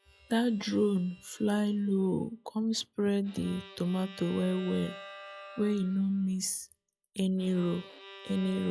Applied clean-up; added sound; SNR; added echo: classical method log-MMSE.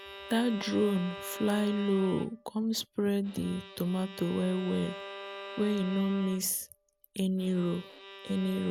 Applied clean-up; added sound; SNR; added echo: none; Bowed string instrument; 14 dB; none.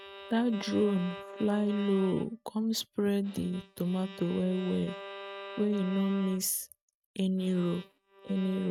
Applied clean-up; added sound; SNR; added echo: neural mask model RNNoise.